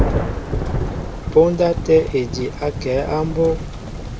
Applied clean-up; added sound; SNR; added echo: none; Thunder; 4 dB; none.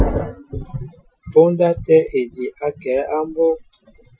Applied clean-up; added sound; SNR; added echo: classical method Wiener filter.